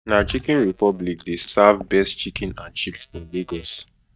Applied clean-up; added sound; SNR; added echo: neural mask model DeepFilterNet 3.